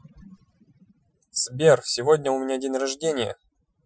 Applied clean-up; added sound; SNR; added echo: classical method Wiener filter.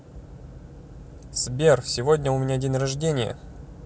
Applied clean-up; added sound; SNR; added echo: none; none; none; none.